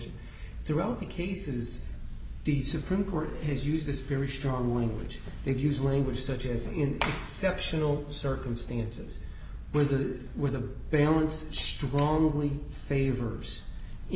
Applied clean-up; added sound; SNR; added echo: none; none; none; none.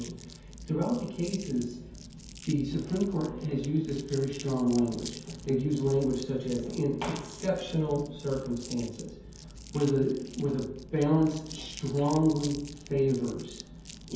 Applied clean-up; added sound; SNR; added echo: none; Crumpling, crinkling; 19 dB; reverberation time 0.5 s.